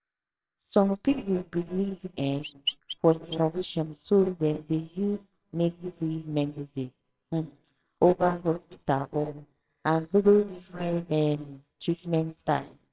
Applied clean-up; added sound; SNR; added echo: neural separator model SepFormer WHAMR!.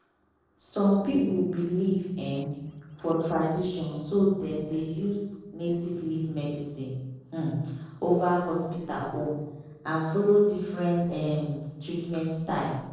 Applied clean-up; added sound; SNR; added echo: neural separator model SepFormer DNS4.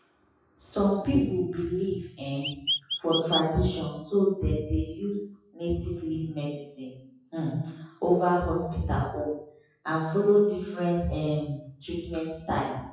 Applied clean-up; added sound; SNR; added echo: classical method WPE with log-MMSE.